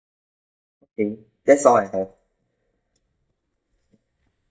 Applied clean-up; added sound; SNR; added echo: neural mask model DeepFilterNet 3.